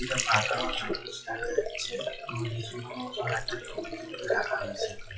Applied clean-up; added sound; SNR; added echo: classical method WPE with log-MMSE.